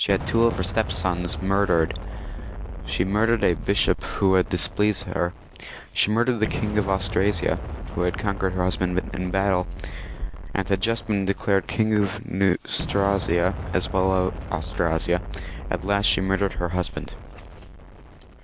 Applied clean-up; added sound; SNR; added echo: none; Explosion; 8 dB; none.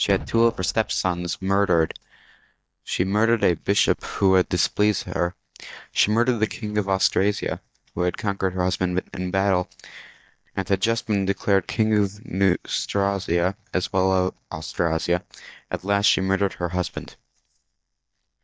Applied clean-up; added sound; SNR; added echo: neural mask model DeepFilterNet 3.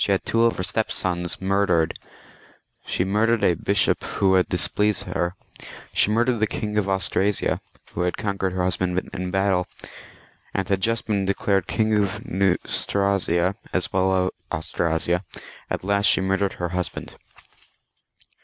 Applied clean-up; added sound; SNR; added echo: none; none; none; none.